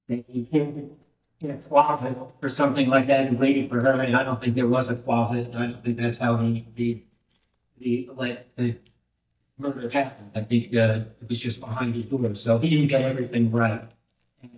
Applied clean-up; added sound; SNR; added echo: neural mask model DeepFilterNet 3.